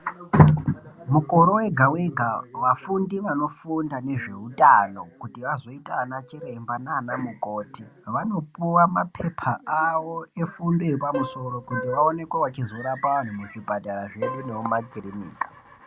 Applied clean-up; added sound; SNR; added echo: none; Plucked string instrument; 13 dB; none.